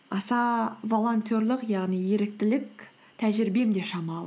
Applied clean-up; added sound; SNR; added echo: none; none; none; none.